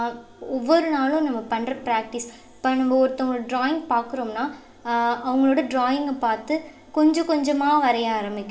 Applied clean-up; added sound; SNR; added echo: none; none; none; reverberation time 2.7 s.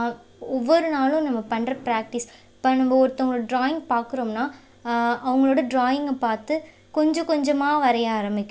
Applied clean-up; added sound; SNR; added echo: none; none; none; none.